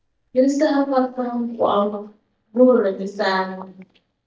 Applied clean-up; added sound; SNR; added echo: neural mask model DeepFilterNet 3.